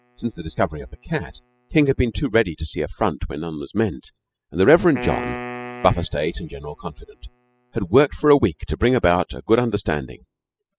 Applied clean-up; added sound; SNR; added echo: classical method spectral subtraction.